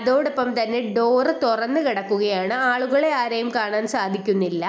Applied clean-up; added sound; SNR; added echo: none; none; none; none.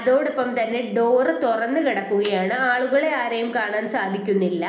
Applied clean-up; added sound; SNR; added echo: none; Snare drum; 18 dB; reverberation time 0.8 s.